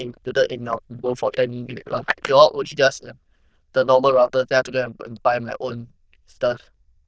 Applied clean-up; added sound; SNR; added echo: neural diffusion model UNIVERSE++.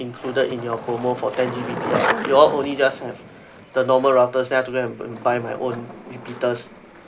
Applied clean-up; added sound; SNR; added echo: none; Skateboard; 9 dB; none.